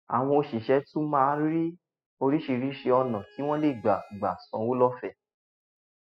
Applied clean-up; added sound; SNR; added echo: classical method spectral subtraction.